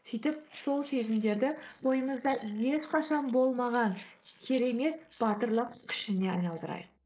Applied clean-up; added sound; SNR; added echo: neural mask model Resemble Enhance denoiser.